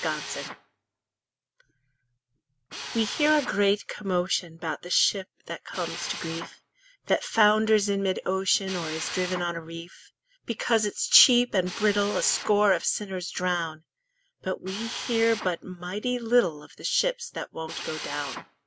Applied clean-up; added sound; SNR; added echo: none; Drill; 14 dB; none.